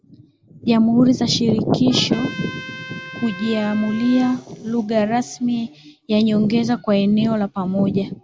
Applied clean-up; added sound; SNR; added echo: none; Trumpet; 16 dB; none.